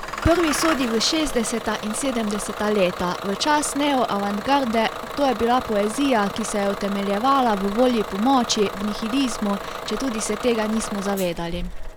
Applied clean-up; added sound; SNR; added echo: none; Engine starting / Bus; 8 dB; none.